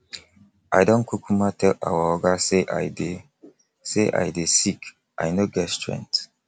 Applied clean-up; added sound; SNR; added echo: none; none; none; none.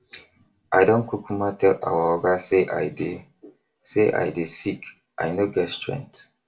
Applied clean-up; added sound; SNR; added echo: none; none; none; reverberation time 0.2 s.